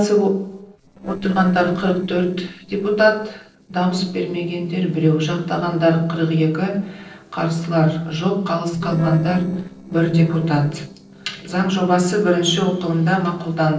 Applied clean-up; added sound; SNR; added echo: neural separator model SepFormer DNS4.